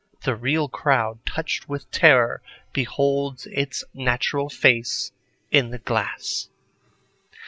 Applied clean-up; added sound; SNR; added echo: none; none; none; none.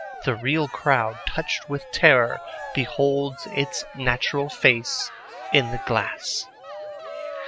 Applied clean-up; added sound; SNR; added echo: none; Cheering; 13 dB; none.